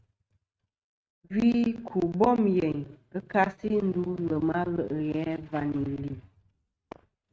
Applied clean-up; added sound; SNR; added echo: neural mask model RNNoise.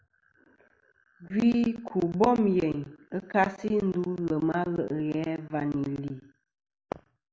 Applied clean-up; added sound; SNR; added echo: none; none; none; none.